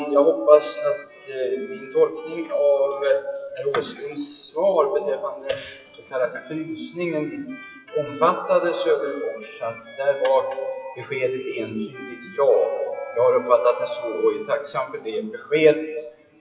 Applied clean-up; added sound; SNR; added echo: classical method WPE with log-MMSE.